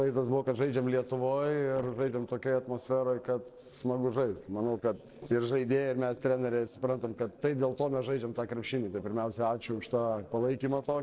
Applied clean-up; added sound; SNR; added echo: neural separator model SepFormer DNS4.